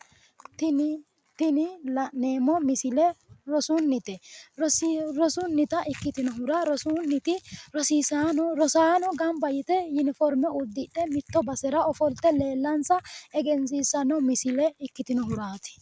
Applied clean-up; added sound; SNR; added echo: none; none; none; none.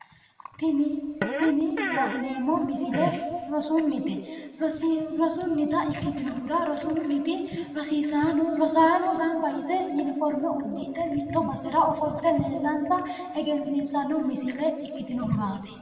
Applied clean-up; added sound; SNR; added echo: none; Fart; 8 dB; reverberation time 2.0 s.